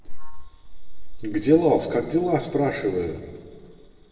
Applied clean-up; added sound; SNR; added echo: neural separator model SepFormer DNS4.